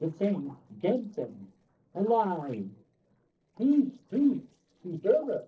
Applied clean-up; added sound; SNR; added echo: neural separator model SepFormer DNS4.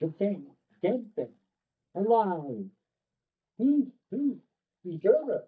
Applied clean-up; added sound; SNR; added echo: neural mask model DeepFilterNet 3.